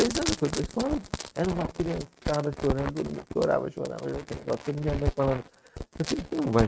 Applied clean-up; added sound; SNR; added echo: neural mask model RNNoise.